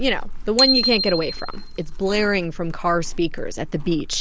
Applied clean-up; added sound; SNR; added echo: none; Bicycle bell + Livestock, farm animals, working animals; 2 dB; none.